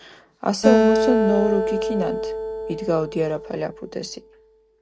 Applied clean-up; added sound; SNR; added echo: none; Acoustic guitar; -2 dB; none.